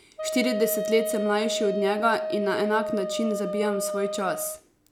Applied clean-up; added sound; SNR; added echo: none; Wind instrument, woodwind instrument; 4 dB; none.